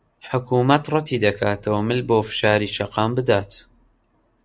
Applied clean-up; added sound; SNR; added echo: none; none; none; none.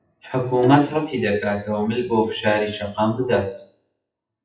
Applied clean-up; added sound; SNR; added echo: classical method WPE with log-MMSE.